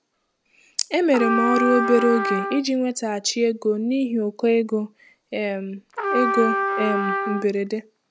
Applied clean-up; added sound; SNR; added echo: none; Trumpet; 3 dB; none.